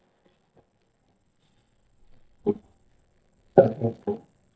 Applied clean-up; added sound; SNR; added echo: neural mask model DeepFilterNet 3.